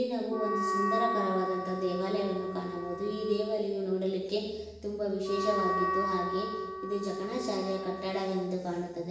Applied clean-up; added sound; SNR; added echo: none; Wind instrument, woodwind instrument; 3 dB; reverberation time 0.9 s.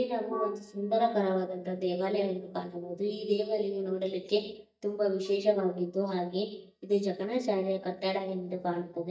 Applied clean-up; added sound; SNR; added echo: neural mask model DeepFilterNet 3.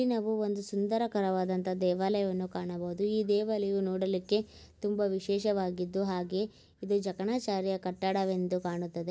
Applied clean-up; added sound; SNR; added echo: none; none; none; none.